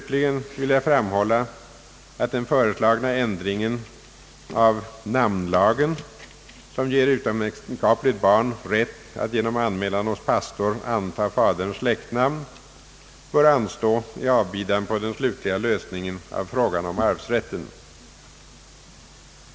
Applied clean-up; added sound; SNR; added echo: none; none; none; none.